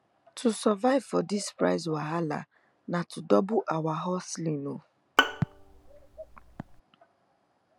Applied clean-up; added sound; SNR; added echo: none; Bowed string instrument; 1 dB; none.